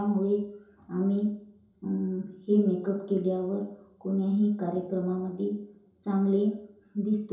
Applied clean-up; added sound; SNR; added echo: none; none; none; reverberation time 2.8 s.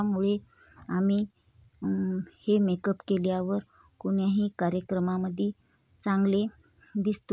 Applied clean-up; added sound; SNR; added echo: none; none; none; none.